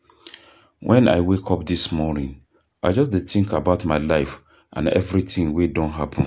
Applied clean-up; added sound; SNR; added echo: none; none; none; none.